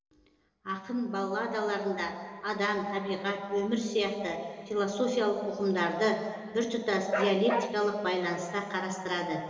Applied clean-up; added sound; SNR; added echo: neural separator model SepFormer DNS4.